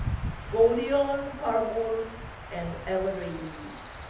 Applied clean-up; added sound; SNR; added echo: none; Stream / Chirp, tweet / Wind; 9 dB; reverberation time 0.8 s.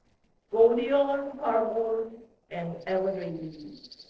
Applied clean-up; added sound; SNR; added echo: neural separator model SepFormer DNS4.